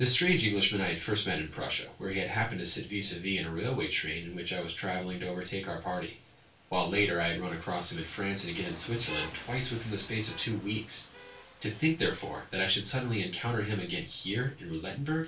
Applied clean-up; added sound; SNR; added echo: none; Rain; 20 dB; reverberation time 0.2 s.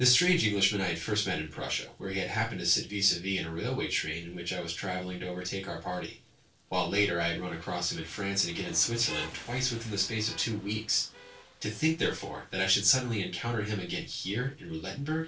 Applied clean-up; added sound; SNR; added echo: neural separator model SepFormer DNS4.